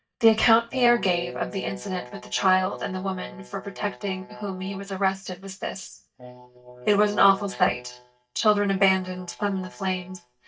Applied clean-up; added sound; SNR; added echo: neural mask model DeepFilterNet 3.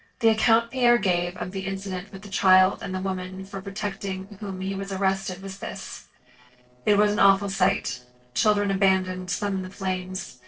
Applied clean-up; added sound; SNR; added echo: neural separator model SepFormer DNS4.